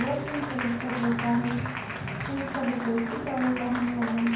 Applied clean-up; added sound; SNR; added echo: none; Applause; 8 dB; reverberation time 0.9 s.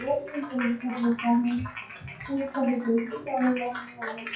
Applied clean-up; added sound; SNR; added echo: classical method WPE with log-MMSE.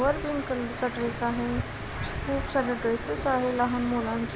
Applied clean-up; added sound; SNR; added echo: none; none; none; none.